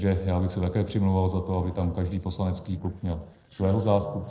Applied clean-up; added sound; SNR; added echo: neural separator model SepFormer DNS4.